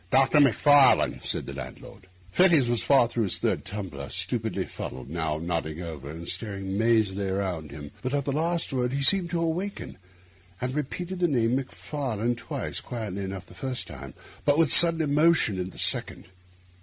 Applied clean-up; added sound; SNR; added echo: none; none; none; none.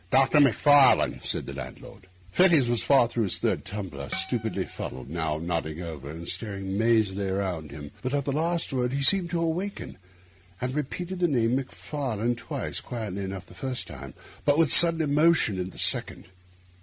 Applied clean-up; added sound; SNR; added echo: none; Harp; 16 dB; none.